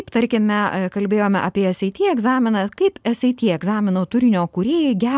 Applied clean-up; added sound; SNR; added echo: none; none; none; none.